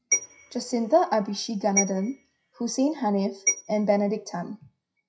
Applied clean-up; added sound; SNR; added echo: classical method WPE with log-MMSE.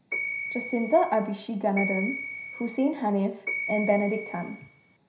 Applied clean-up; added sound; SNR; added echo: none; Bell; 2 dB; reverberation time 0.5 s.